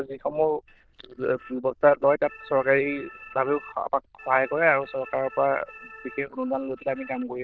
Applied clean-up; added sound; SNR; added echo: neural diffusion model UNIVERSE++.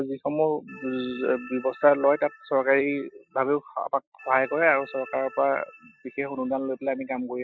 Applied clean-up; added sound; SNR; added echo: classical method Wiener filter.